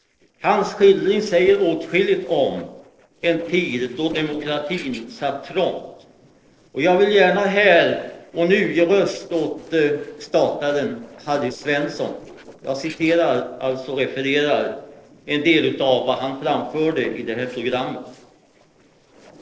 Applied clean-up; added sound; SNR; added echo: neural separator model SepFormer DNS4.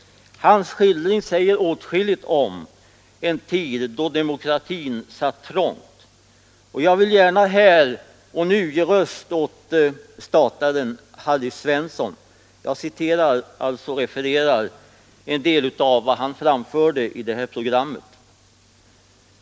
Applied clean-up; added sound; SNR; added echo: none; none; none; none.